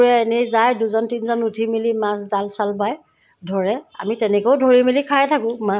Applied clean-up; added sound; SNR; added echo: none; none; none; none.